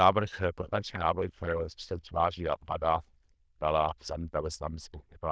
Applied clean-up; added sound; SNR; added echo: neural diffusion model UNIVERSE++.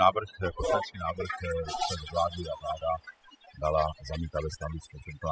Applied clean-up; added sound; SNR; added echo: classical method spectral subtraction.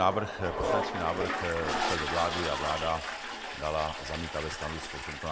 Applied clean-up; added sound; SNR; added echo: none; Toilet flush; 1 dB; none.